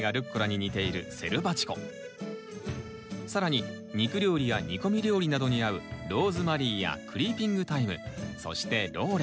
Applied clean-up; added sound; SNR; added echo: none; none; none; none.